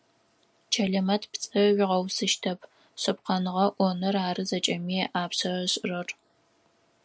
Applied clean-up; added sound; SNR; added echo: none; none; none; none.